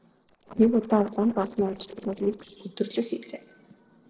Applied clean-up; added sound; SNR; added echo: neural separator model SepFormer DNS4.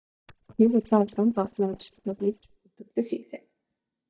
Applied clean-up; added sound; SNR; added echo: neural mask model DeepFilterNet 3.